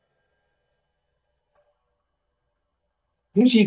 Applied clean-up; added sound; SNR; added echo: neural mask model DeepFilterNet 3.